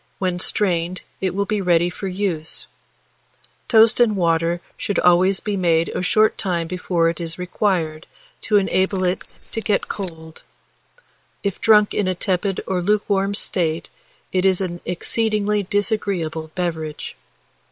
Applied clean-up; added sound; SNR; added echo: neural separator model SepFormer WHAM!.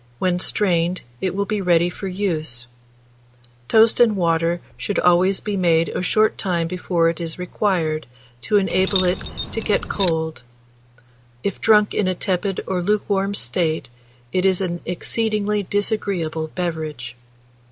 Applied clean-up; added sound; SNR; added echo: none; Keys jangling; 7 dB; none.